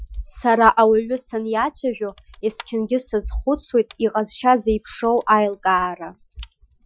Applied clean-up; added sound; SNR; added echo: classical method Wiener filter.